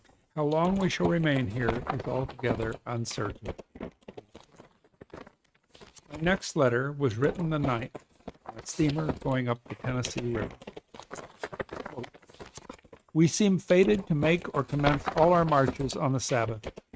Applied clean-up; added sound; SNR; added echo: neural mask model RNNoise.